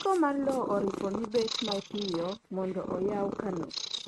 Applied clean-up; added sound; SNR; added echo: neural mask model RNNoise.